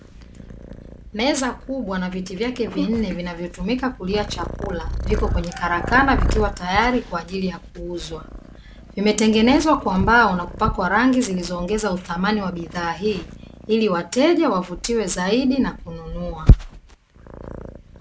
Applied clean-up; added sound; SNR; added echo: none; Purr; 5 dB; none.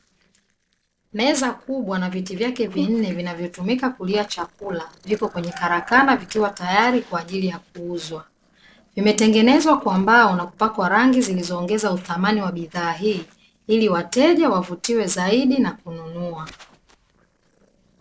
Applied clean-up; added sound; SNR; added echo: neural separator model SepFormer DNS4.